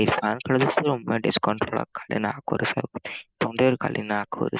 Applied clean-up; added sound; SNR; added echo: neural mask model Resemble Enhance denoiser.